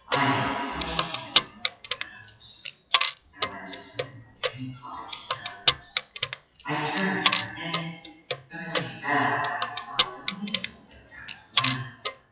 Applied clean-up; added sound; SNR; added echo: classical method WPE with log-MMSE.